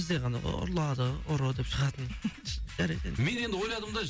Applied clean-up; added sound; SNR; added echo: none; none; none; none.